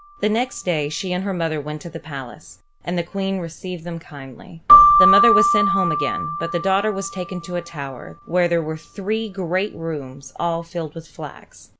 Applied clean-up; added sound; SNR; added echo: none; Keyboard (musical); -2 dB; none.